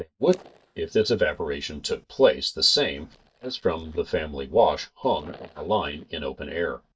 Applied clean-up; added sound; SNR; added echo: neural mask model DeepFilterNet 3.